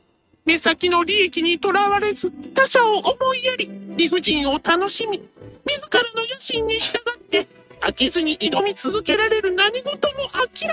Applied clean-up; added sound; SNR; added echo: neural mask model RNNoise.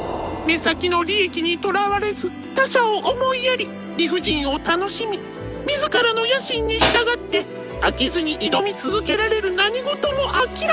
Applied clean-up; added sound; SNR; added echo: none; Hi-hat; 0 dB; none.